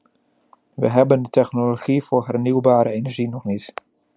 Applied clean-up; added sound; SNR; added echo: none; none; none; none.